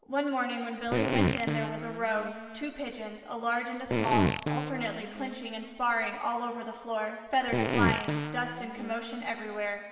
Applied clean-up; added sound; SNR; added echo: none; Fart; 0 dB; reverberation time 2.3 s.